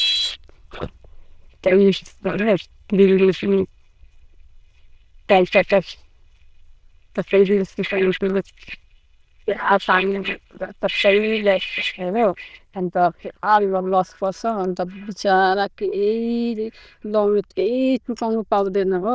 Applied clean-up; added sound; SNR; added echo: neural diffusion model UNIVERSE++.